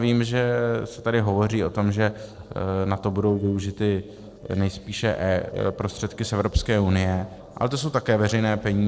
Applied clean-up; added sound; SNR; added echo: neural separator model SepFormer DNS4.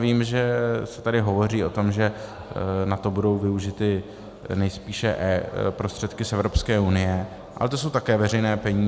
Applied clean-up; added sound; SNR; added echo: none; none; none; none.